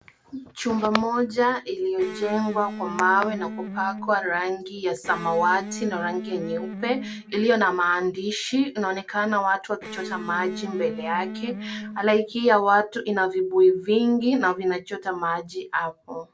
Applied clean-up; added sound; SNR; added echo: none; Electric guitar; 11 dB; none.